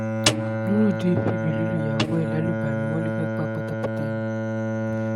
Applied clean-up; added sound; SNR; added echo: neural mask model RNNoise.